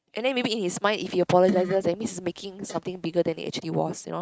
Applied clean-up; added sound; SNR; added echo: neural mask model RNNoise.